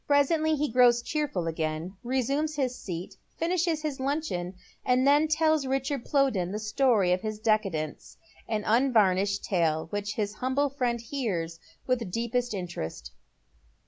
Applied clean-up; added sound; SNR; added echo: none; none; none; none.